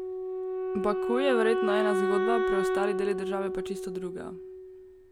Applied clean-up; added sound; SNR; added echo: none; Wind instrument, woodwind instrument; -2 dB; none.